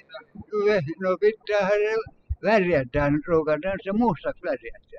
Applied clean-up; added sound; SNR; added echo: classical method spectral subtraction.